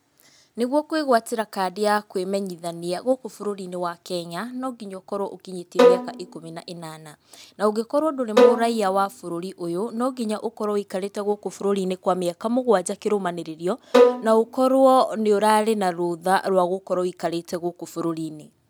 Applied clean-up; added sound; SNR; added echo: none; Bowed string instrument; -2 dB; none.